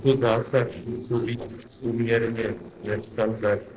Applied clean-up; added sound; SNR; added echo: neural separator model SepFormer DNS4.